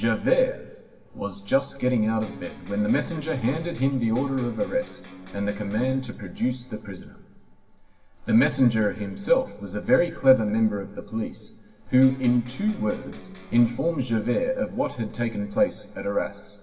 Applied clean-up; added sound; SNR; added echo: none; Electric guitar; 18 dB; reverberation time 1.3 s.